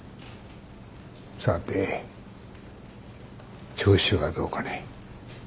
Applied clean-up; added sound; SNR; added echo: none; none; none; none.